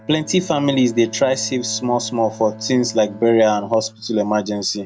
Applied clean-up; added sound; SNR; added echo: none; Bowed string instrument; 19 dB; none.